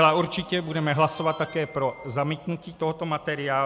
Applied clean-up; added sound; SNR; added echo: none; Harmonica; 20 dB; none.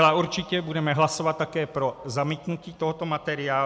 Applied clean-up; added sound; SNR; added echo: none; none; none; none.